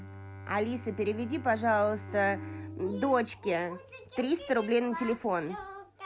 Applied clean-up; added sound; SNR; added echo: none; Bowed string instrument; 15 dB; none.